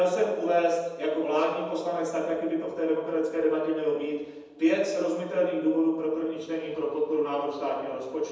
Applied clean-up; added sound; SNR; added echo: none; none; none; reverberation time 1.1 s.